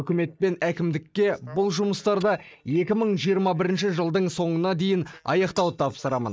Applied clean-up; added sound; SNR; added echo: neural mask model DeepFilterNet 3.